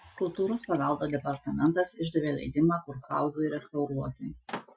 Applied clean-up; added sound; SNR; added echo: classical method Wiener filter.